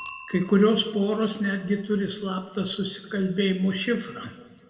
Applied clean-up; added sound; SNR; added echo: none; Bicycle bell; 13 dB; reverberation time 1.5 s.